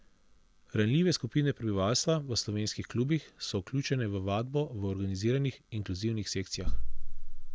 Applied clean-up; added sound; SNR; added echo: none; none; none; none.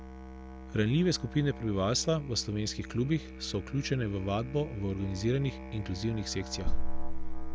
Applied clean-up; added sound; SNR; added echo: none; Musical instrument; 13 dB; none.